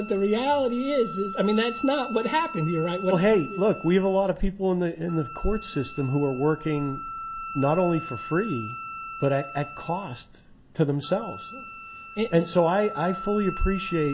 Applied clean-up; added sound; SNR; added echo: none; Wind instrument, woodwind instrument; 13 dB; none.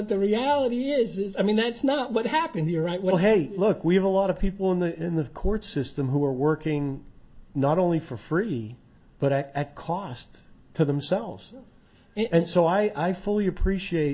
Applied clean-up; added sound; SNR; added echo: none; none; none; none.